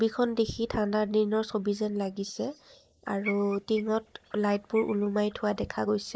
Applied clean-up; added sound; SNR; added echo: neural mask model Resemble Enhance denoiser.